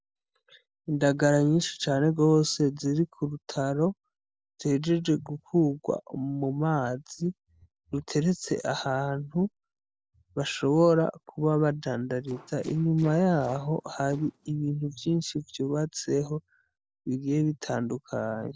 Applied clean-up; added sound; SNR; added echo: neural separator model SepFormer DNS4.